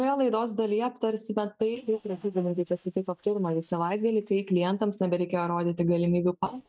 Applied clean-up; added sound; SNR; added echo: neural mask model DeepFilterNet 3.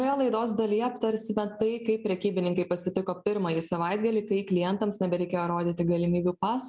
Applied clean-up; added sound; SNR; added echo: none; none; none; none.